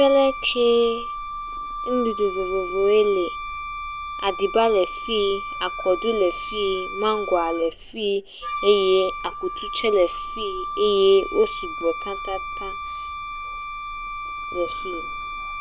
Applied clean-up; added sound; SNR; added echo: none; Wind instrument, woodwind instrument; 8 dB; none.